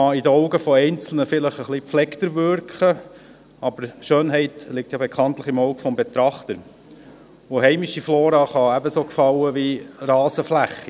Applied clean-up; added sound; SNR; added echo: none; none; none; none.